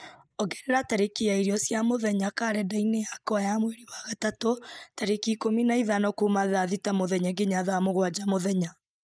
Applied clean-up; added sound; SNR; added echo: neural mask model Resemble Enhance denoiser.